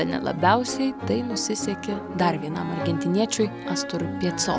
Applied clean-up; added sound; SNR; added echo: none; Wind instrument, woodwind instrument; 14 dB; none.